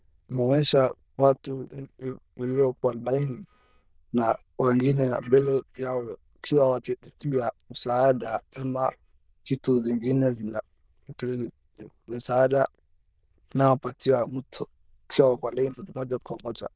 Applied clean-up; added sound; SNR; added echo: neural diffusion model UNIVERSE++.